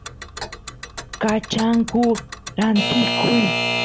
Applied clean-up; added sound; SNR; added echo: none; Alarm / Clock; 5 dB; none.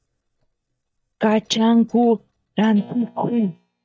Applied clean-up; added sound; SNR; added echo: neural mask model DeepFilterNet 3.